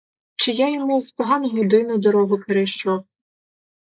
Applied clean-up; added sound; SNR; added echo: neural mask model Resemble Enhance denoiser.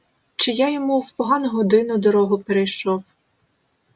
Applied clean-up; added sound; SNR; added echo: none; none; none; none.